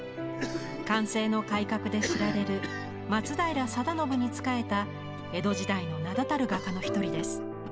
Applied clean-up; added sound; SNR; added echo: none; Cough; 12 dB; none.